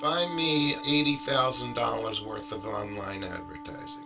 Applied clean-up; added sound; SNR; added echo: none; Wind instrument, woodwind instrument; 11 dB; reverberation time 0.2 s.